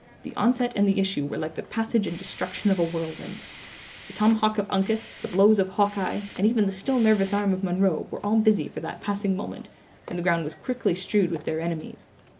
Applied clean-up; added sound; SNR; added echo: none; Hiss; 16 dB; none.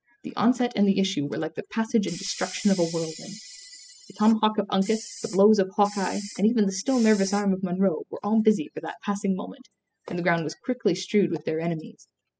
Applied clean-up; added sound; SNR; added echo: classical method spectral subtraction.